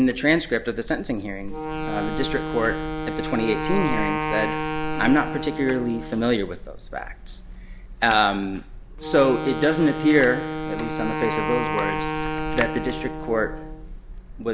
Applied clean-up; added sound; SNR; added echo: none; Wind instrument, woodwind instrument; 6 dB; none.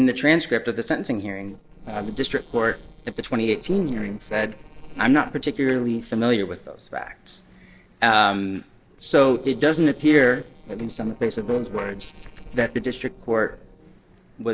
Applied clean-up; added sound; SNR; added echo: neural separator model SepFormer DNS4.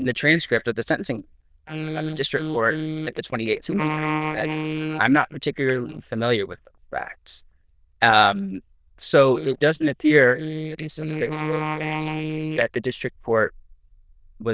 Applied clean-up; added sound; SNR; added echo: neural diffusion model UNIVERSE++.